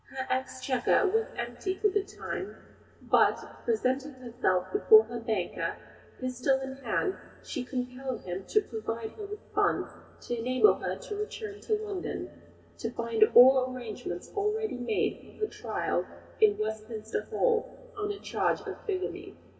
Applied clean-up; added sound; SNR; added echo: none; none; none; reverberation time 2.6 s.